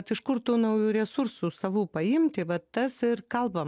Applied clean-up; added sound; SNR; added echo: none; none; none; none.